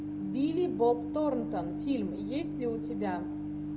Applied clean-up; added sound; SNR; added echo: none; Microwave oven; 3 dB; none.